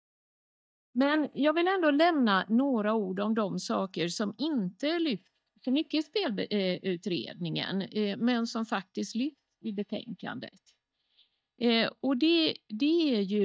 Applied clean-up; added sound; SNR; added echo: neural mask model DeepFilterNet 3.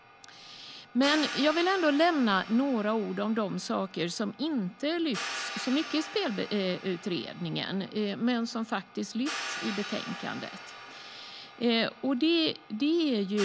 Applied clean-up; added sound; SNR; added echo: none; Hi-hat; 13 dB; none.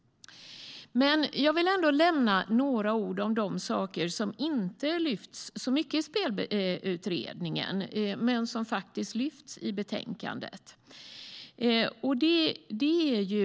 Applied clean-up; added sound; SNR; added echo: none; none; none; none.